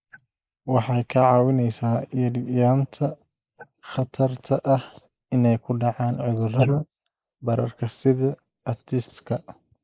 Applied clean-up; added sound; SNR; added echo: neural mask model Resemble Enhance denoiser.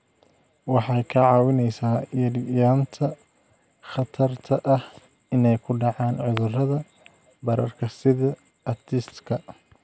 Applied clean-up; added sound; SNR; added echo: none; none; none; none.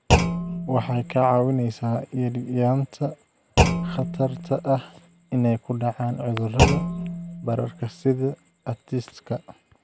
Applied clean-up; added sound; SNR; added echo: none; Thump, thud; 2 dB; none.